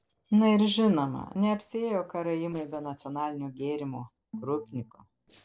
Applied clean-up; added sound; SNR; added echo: neural separator model SepFormer DNS4.